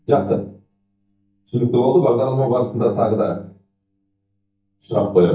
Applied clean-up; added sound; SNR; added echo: neural mask model DeepFilterNet 3.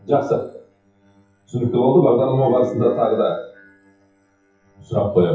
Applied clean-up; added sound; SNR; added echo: classical method WPE with log-MMSE.